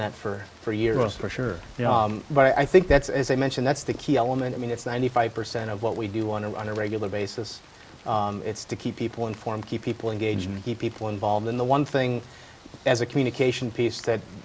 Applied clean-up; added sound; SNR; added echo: none; Rain; 18 dB; none.